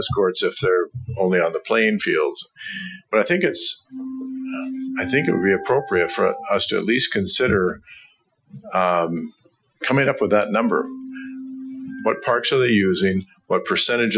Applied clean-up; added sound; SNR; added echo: classical method Wiener filter.